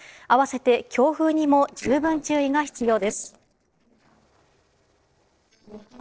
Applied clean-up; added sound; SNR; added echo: neural separator model SepFormer DNS4.